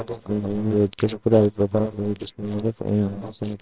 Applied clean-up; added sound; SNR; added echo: neural separator model SepFormer WHAMR!.